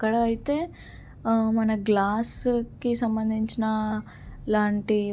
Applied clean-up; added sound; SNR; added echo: none; Bass drum; 19 dB; none.